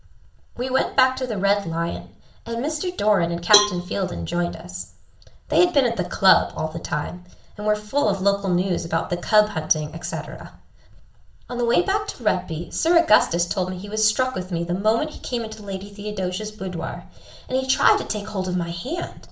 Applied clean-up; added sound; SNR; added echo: none; Cowbell; 3 dB; reverberation time 0.4 s.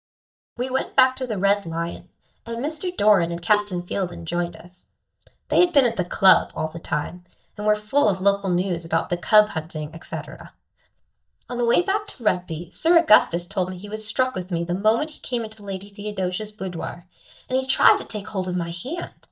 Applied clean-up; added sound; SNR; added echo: neural mask model DeepFilterNet 3.